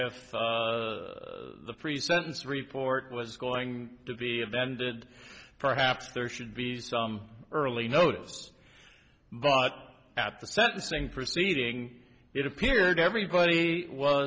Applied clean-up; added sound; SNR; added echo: none; none; none; none.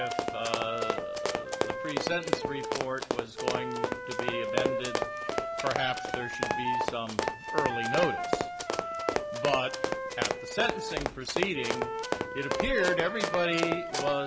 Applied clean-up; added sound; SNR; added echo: none; Wind instrument, woodwind instrument + Run; -2 dB; none.